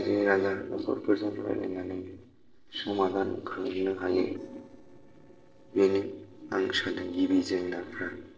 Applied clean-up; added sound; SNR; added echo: neural separator model SepFormer DNS4.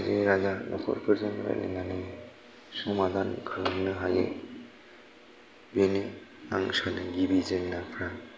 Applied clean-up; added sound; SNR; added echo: none; none; none; none.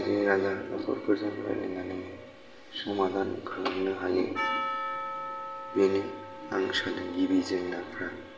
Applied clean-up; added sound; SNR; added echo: none; Percussion; 9 dB; reverberation time 0.8 s.